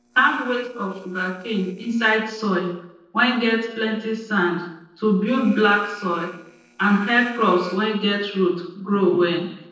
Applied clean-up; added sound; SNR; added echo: neural separator model SepFormer DNS4.